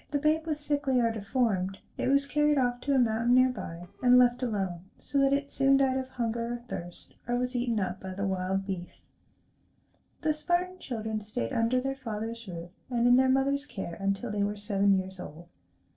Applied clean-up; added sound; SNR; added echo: neural separator model SepFormer DNS4.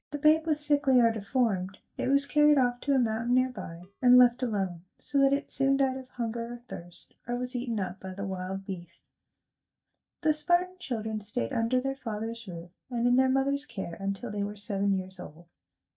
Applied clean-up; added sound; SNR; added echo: neural mask model DeepFilterNet 3.